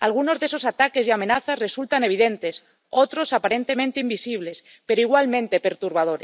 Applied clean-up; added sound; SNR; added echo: none; none; none; none.